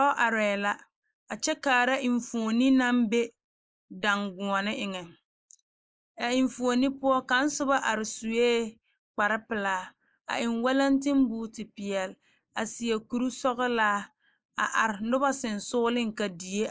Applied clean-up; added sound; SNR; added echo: neural mask model Resemble Enhance denoiser.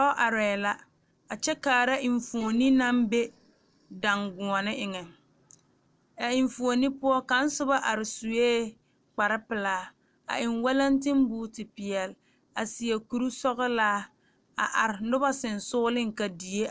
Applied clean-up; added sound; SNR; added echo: neural separator model SepFormer DNS4.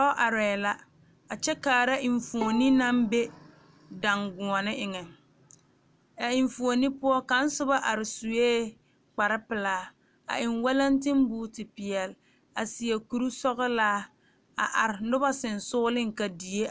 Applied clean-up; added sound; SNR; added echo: none; Bowed string instrument; 14 dB; none.